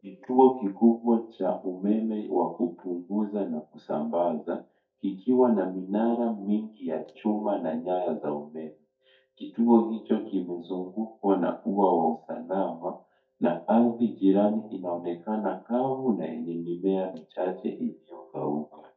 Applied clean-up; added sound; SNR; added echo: neural mask model DeepFilterNet 3.